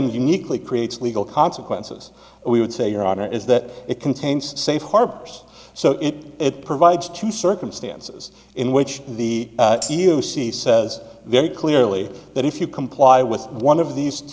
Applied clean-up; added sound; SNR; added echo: none; Tambourine; 14 dB; none.